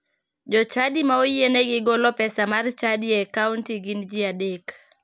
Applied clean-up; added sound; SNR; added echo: none; none; none; none.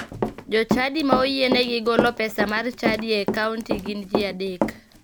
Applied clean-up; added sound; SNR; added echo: none; Run; 3 dB; none.